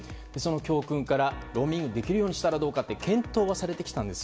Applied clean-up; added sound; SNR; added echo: none; none; none; none.